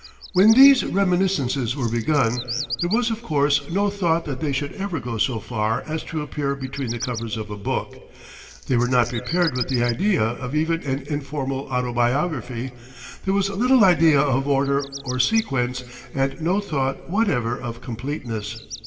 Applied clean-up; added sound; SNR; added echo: none; Bird vocalization, bird call, bird song; 17 dB; reverberation time 1.3 s.